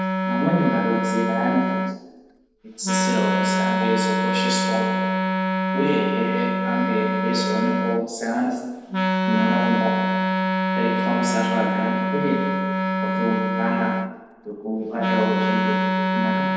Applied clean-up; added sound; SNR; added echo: none; Wind instrument, woodwind instrument; -3 dB; reverberation time 1.1 s.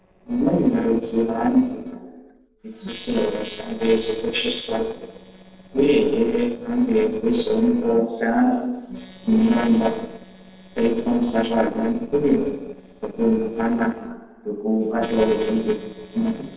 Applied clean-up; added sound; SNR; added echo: neural separator model SepFormer DNS4.